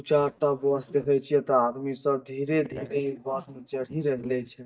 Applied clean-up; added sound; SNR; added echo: neural mask model DeepFilterNet 3.